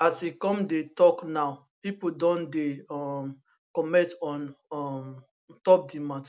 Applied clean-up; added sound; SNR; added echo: none; none; none; none.